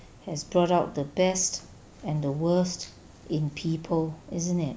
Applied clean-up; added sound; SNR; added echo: none; none; none; none.